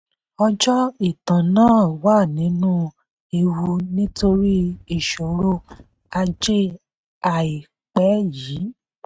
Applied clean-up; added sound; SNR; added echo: neural mask model RNNoise.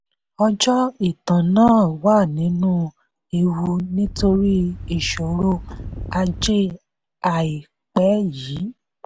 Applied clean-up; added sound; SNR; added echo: none; Wind; 10 dB; none.